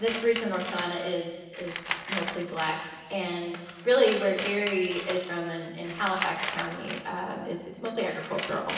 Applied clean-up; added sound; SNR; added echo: none; Tools; 8 dB; reverberation time 1.2 s.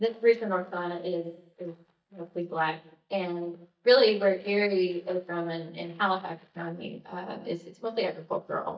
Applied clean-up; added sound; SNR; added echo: neural mask model DeepFilterNet 3.